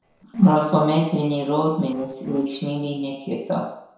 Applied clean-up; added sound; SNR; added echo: neural separator model SepFormer DNS4.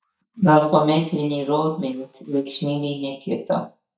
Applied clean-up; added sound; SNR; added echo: neural mask model DeepFilterNet 3.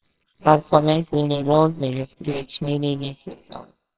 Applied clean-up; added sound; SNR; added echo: neural separator model SepFormer WHAMR!.